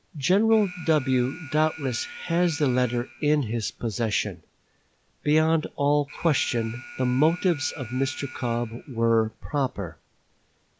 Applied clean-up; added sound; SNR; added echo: none; Alarm; 18 dB; none.